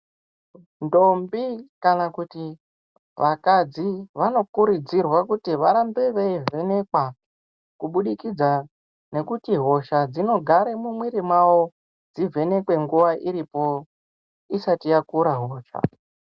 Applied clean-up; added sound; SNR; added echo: none; none; none; none.